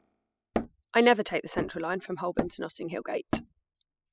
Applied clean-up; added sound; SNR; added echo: classical method spectral subtraction.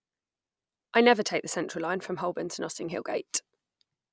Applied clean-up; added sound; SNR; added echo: none; none; none; none.